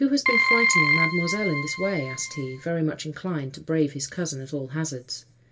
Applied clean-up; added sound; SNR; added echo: none; Keyboard (musical); -3 dB; reverberation time 0.1 s.